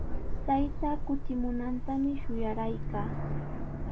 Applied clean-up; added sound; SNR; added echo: none; Aircraft; -2 dB; none.